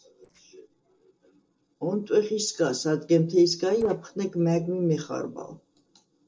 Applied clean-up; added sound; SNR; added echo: neural separator model SepFormer DNS4.